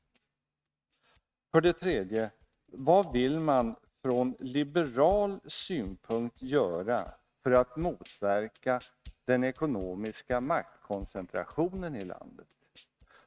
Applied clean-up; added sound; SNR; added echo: neural mask model RNNoise.